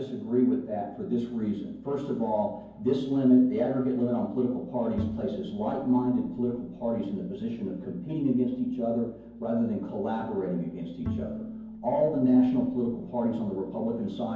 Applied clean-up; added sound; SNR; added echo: none; Bowed string instrument; 11 dB; reverberation time 0.9 s.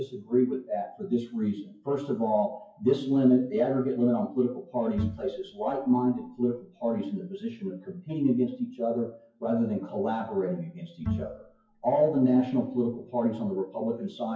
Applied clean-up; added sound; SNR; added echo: classical method WPE with log-MMSE.